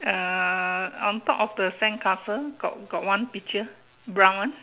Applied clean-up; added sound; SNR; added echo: none; none; none; none.